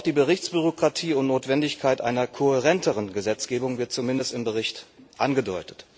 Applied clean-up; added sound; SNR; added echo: none; none; none; none.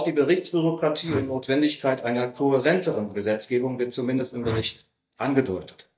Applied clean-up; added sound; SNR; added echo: neural mask model DeepFilterNet 3.